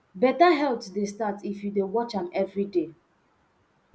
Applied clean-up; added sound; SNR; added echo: none; none; none; none.